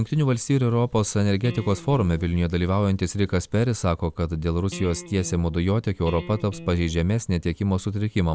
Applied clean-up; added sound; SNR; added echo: none; Electric guitar; 15 dB; none.